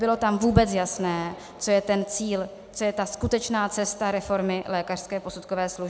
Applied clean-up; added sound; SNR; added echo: none; none; none; none.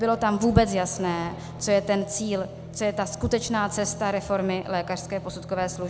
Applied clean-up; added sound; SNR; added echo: none; Guitar; 14 dB; none.